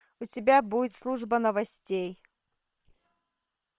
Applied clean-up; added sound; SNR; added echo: neural separator model SepFormer WHAM!.